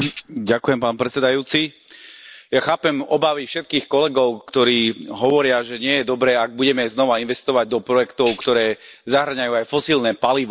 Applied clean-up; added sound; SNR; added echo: none; Tambourine; 15 dB; none.